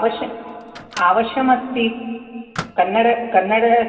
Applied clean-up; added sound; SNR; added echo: none; Microwave oven; 19 dB; reverberation time 2.4 s.